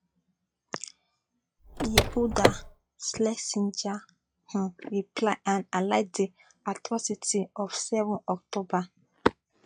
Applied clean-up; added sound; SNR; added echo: classical method log-MMSE.